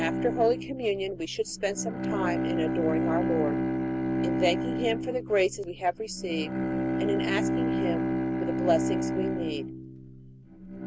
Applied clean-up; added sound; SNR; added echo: none; Bowed string instrument; -1 dB; none.